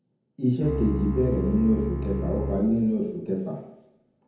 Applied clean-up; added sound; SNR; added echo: none; Bowed string instrument; 4 dB; reverberation time 0.9 s.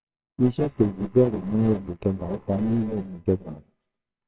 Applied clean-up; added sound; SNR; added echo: neural separator model SepFormer WHAMR!.